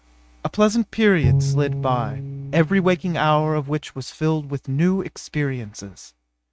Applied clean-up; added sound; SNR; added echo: neural mask model RNNoise.